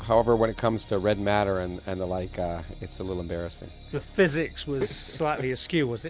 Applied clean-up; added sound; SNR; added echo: none; none; none; none.